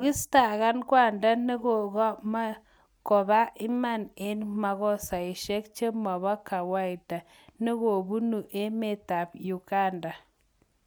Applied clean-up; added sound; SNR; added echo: none; none; none; none.